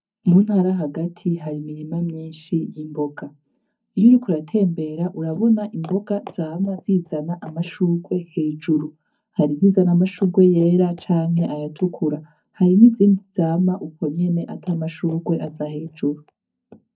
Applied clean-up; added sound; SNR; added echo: neural mask model DeepFilterNet 3.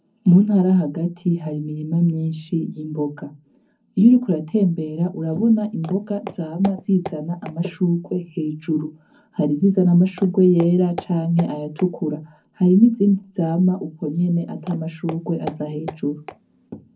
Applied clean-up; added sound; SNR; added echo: none; Walk, footsteps; 18 dB; reverberation time 0.4 s.